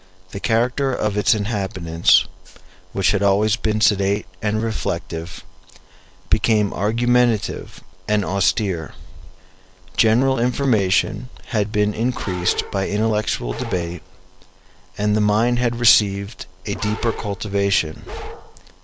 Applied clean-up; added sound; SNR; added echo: none; Bark; 14 dB; none.